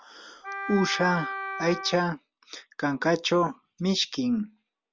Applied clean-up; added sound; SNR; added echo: none; Wind instrument, woodwind instrument; 7 dB; none.